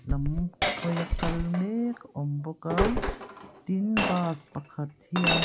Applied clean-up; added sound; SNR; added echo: none; Run + Chink, clink; 0 dB; none.